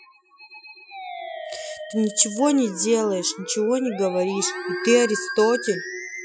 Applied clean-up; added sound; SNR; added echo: classical method Wiener filter.